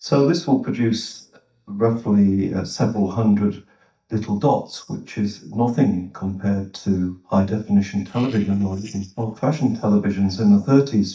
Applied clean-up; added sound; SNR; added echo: neural mask model DeepFilterNet 3.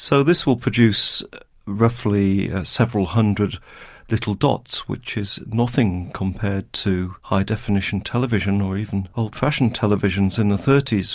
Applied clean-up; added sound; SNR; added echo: none; none; none; none.